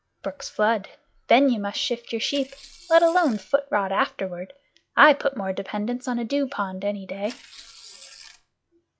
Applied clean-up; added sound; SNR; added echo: classical method log-MMSE.